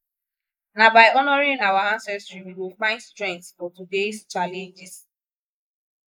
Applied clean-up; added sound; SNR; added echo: neural mask model Resemble Enhance denoiser.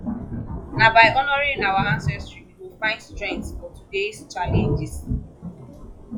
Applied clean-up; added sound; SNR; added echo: classical method log-MMSE.